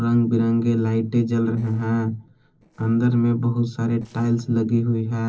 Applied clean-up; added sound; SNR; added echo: neural separator model SepFormer DNS4.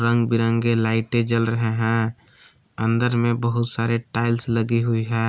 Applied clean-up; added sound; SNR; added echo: none; none; none; none.